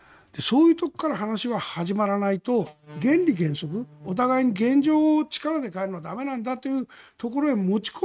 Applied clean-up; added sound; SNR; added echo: neural mask model RNNoise.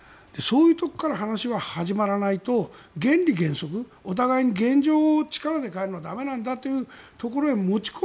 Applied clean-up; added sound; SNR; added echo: none; none; none; none.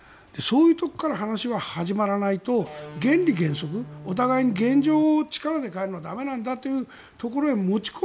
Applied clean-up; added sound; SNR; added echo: none; Electric guitar; 15 dB; none.